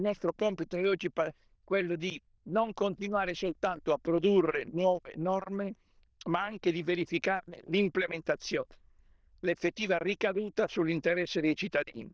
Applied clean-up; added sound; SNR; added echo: neural diffusion model UNIVERSE++.